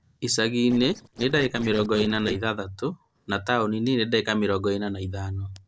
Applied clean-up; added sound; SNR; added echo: neural separator model SepFormer DNS4.